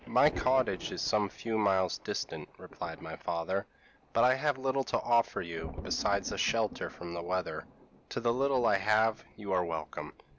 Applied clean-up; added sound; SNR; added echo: none; Thunder; 17 dB; none.